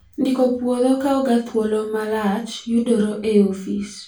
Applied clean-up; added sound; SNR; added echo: none; none; none; reverberation time 0.3 s.